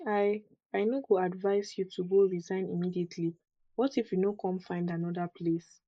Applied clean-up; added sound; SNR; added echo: neural mask model Resemble Enhance denoiser.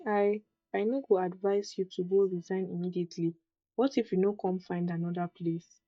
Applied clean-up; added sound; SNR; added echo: neural mask model DeepFilterNet 3.